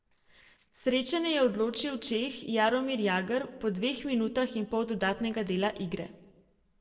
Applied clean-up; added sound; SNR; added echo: neural separator model SepFormer DNS4.